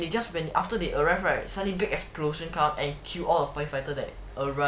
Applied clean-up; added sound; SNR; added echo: none; none; none; none.